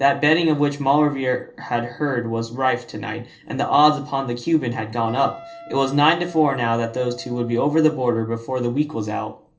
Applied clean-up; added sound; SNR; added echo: none; Wind instrument, woodwind instrument; 20 dB; reverberation time 0.3 s.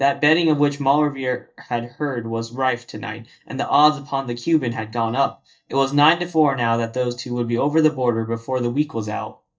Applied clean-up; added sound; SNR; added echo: neural mask model DeepFilterNet 3.